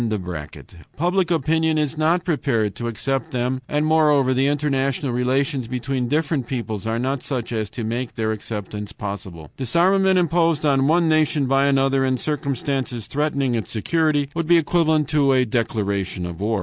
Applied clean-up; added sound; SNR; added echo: none; none; none; none.